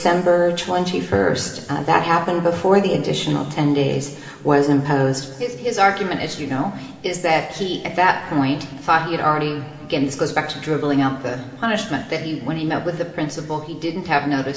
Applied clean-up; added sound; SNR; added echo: none; none; none; reverberation time 2.5 s.